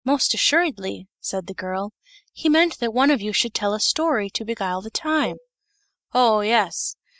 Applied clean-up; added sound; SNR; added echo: neural mask model DeepFilterNet 3.